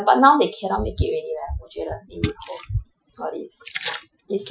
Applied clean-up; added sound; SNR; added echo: classical method Wiener filter.